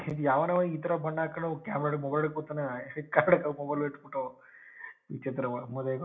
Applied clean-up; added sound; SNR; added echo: none; none; none; reverberation time 0.4 s.